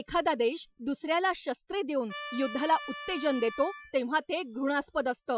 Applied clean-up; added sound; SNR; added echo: classical method Wiener filter.